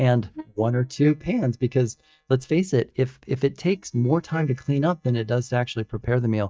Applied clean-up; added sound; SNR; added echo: neural mask model DeepFilterNet 3.